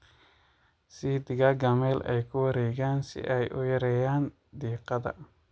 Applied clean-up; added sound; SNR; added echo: none; none; none; none.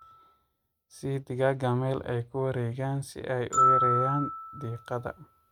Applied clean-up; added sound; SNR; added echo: neural mask model RNNoise.